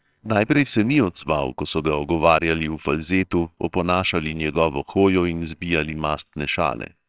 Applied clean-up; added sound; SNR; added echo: neural separator model SepFormer WHAMR!.